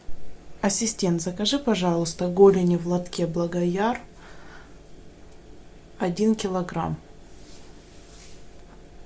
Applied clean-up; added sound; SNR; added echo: none; none; none; none.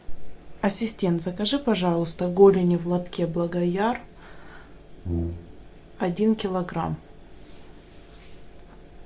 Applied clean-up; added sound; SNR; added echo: none; Brass instrument; 6 dB; none.